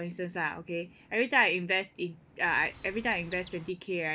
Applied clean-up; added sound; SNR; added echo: none; Chirp, tweet; 20 dB; none.